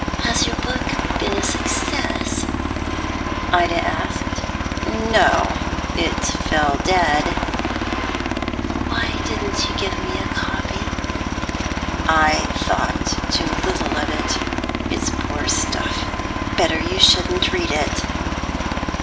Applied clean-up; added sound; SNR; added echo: none; Aircraft; -1 dB; reverberation time 2.6 s.